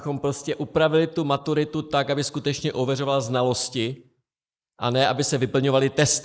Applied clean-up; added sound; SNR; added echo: neural mask model Resemble Enhance denoiser.